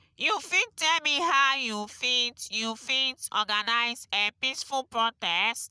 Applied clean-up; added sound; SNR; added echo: none; none; none; none.